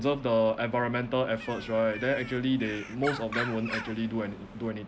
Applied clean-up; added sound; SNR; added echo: none; Bird; 11 dB; none.